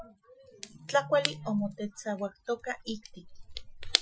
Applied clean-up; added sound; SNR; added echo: classical method Wiener filter.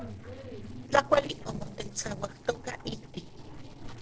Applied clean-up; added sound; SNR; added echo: neural separator model SepFormer DNS4.